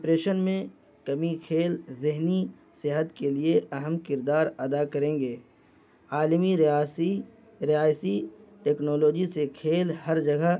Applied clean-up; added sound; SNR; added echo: none; none; none; none.